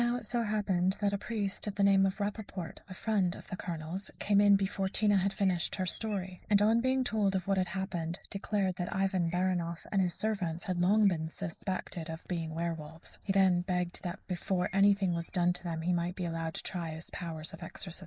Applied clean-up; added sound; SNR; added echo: neural mask model Resemble Enhance denoiser.